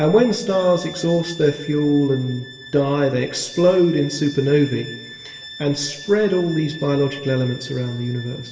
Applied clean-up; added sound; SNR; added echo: none; Bowed string instrument; 18 dB; reverberation time 1.2 s.